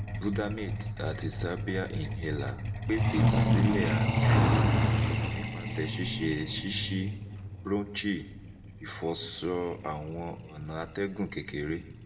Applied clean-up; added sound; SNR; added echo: none; Truck; -4 dB; reverberation time 0.7 s.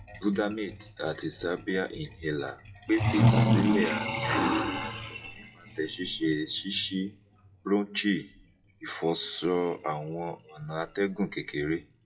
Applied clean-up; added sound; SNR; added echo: classical method WPE with log-MMSE.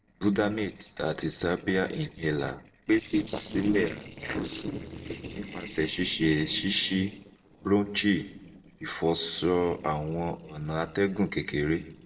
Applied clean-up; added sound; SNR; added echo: neural separator model SepFormer DNS4.